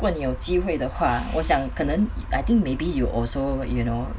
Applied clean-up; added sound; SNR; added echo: none; none; none; none.